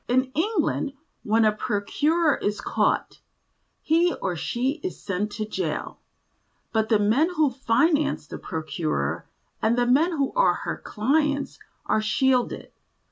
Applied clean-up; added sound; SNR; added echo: none; none; none; none.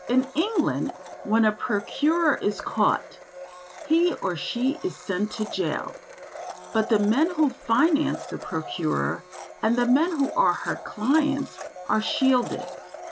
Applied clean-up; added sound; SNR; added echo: none; Domestic sounds, home sounds; 14 dB; none.